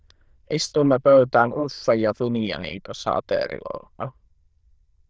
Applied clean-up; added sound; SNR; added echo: neural diffusion model UNIVERSE++.